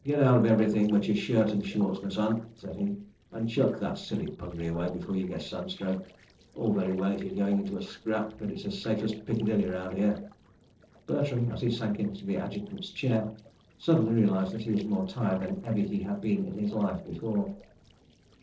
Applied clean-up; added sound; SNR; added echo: neural separator model SepFormer DNS4.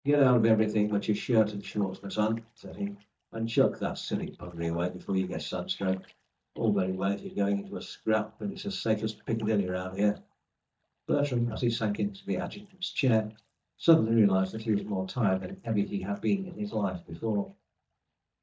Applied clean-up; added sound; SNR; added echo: neural mask model DeepFilterNet 3.